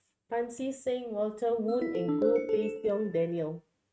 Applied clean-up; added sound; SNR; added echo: neural mask model RNNoise.